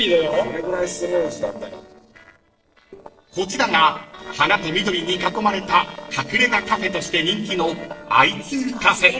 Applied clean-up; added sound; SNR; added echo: neural separator model SepFormer DNS4.